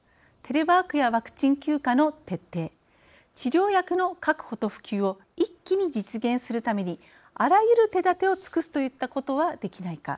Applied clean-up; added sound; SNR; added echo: neural mask model Resemble Enhance denoiser.